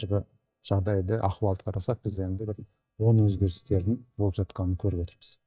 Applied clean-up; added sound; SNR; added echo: neural mask model DeepFilterNet 3.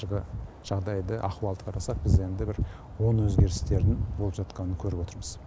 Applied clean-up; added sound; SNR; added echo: none; none; none; none.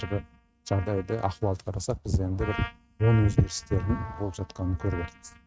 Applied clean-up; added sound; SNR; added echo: neural mask model RNNoise.